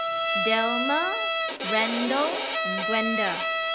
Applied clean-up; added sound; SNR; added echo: none; Bowed string instrument; -1 dB; none.